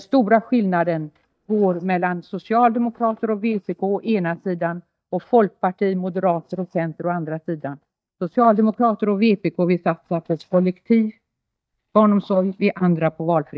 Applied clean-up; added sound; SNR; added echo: neural mask model DeepFilterNet 3.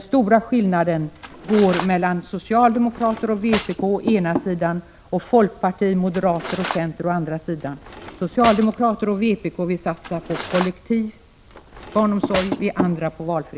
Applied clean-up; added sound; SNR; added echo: none; Cutlery, silverware; 12 dB; none.